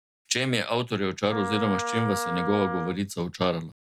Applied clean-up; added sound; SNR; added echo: none; Wind instrument, woodwind instrument; 6 dB; none.